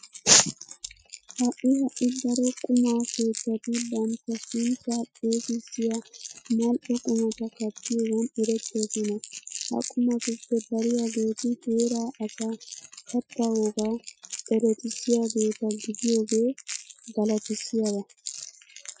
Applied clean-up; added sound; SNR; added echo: classical method Wiener filter.